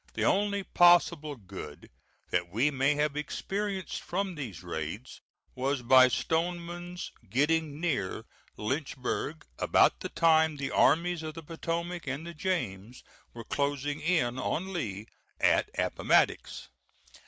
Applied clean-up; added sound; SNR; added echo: none; none; none; none.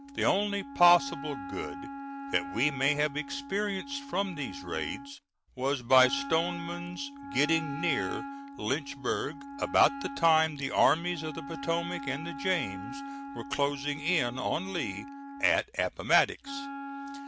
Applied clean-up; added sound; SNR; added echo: none; Wind instrument, woodwind instrument; 10 dB; none.